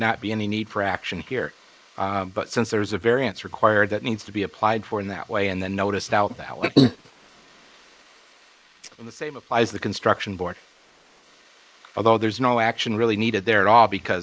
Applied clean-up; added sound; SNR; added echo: neural mask model Resemble Enhance denoiser.